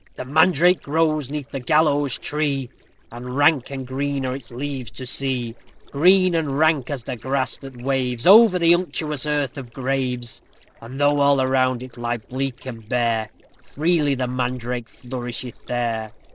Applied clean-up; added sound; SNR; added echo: neural separator model SepFormer DNS4.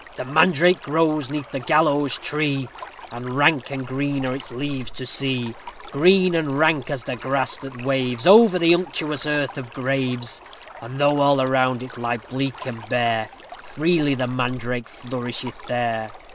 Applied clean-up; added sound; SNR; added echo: none; Stream; 17 dB; none.